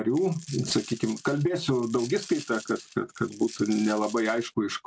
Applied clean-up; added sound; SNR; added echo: none; Coin (dropping); 18 dB; none.